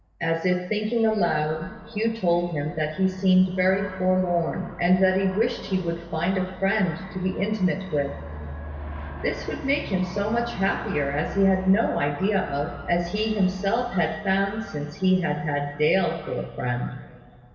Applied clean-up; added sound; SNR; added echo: none; Aircraft; 15 dB; reverberation time 2.7 s.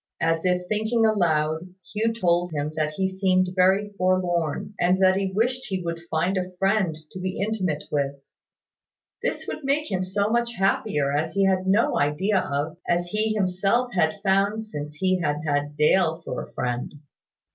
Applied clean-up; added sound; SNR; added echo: none; none; none; none.